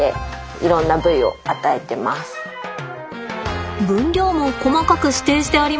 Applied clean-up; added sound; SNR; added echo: none; none; none; none.